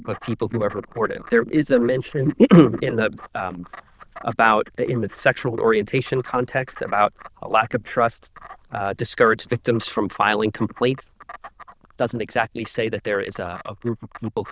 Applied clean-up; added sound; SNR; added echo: neural diffusion model UNIVERSE++.